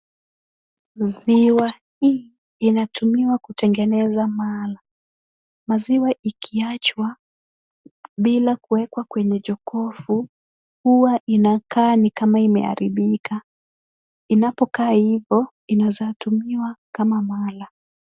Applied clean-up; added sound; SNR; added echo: none; none; none; none.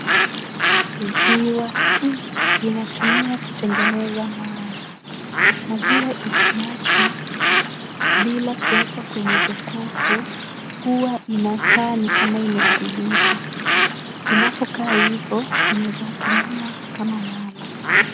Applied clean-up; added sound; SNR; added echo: none; Bird; -4 dB; none.